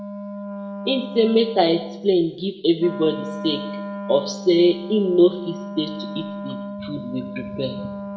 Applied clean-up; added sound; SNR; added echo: none; Wind instrument, woodwind instrument; 10 dB; reverberation time 0.7 s.